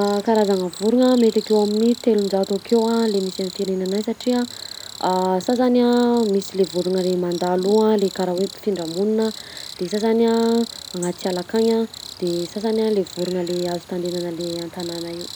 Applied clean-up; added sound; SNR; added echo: none; Cricket; 16 dB; none.